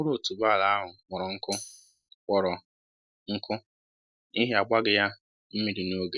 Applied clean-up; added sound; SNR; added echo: none; Tambourine; 13 dB; none.